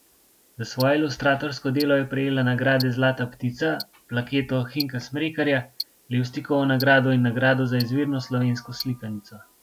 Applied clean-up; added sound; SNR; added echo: none; Tick-tock; 18 dB; none.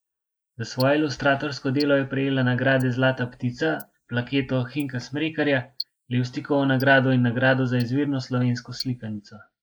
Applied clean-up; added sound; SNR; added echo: neural mask model Resemble Enhance denoiser.